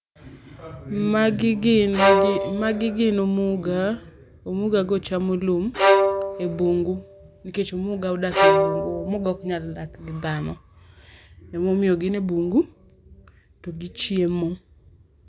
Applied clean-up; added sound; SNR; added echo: none; Bowed string instrument; -1 dB; none.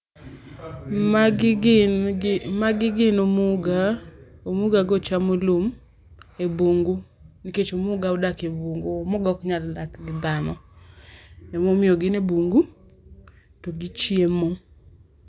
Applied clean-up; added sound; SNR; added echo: none; none; none; none.